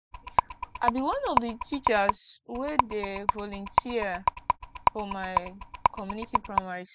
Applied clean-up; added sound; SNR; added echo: none; Rattle; -3 dB; none.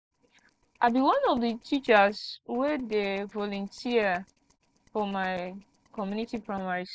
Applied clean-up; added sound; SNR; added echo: neural separator model SepFormer DNS4.